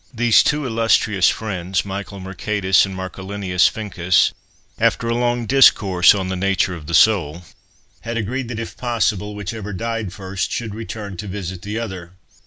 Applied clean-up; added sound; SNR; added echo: none; none; none; none.